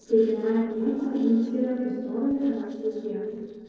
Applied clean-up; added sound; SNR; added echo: neural separator model SepFormer DNS4.